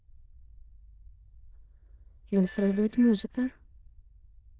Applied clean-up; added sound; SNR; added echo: neural diffusion model UNIVERSE++.